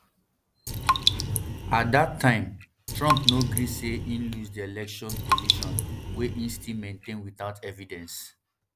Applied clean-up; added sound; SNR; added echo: none; Raindrop; -1 dB; none.